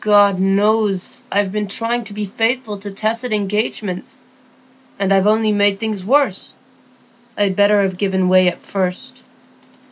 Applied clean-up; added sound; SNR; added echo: none; none; none; none.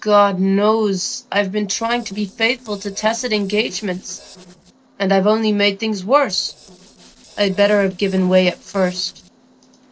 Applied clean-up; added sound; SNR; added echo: neural separator model SepFormer DNS4.